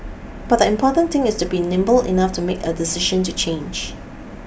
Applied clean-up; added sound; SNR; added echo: none; none; none; none.